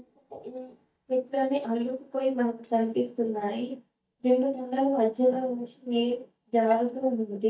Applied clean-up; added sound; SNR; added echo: neural mask model DeepFilterNet 3.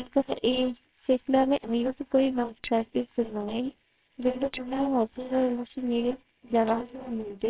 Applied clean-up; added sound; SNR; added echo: neural separator model SepFormer WHAMR!.